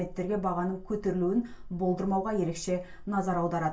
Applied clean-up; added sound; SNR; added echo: none; none; none; reverberation time 0.2 s.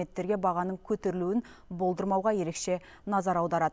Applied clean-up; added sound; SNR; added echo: none; none; none; none.